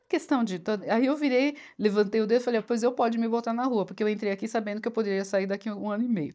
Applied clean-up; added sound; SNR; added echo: neural mask model DeepFilterNet 3.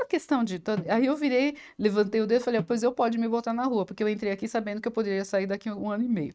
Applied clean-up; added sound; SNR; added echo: neural mask model RNNoise.